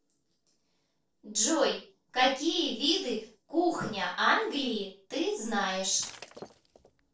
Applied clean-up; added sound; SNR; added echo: neural separator model SepFormer DNS4.